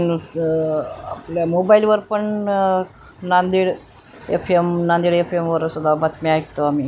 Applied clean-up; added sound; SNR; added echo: none; none; none; none.